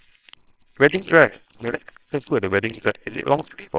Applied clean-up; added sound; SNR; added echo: neural separator model SepFormer WHAMR!.